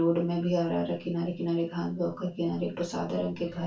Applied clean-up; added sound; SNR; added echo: none; none; none; reverberation time 0.2 s.